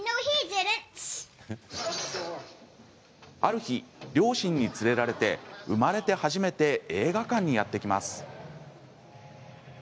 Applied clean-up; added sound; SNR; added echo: none; none; none; none.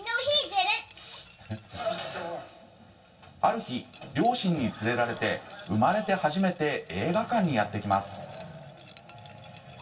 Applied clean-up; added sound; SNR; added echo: none; Liquid; 20 dB; reverberation time 0.2 s.